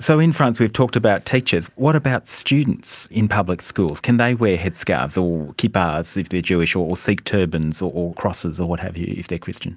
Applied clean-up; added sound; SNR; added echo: none; none; none; none.